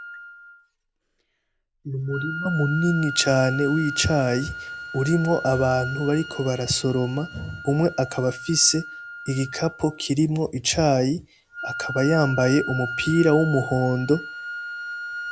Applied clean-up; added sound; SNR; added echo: none; Wind instrument, woodwind instrument; 10 dB; none.